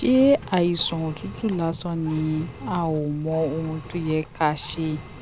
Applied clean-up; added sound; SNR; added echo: none; Engine; 15 dB; none.